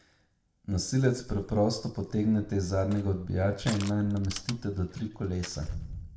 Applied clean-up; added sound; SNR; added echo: none; Crushing; 16 dB; reverberation time 0.5 s.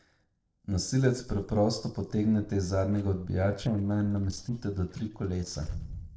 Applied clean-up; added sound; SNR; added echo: neural separator model SepFormer DNS4.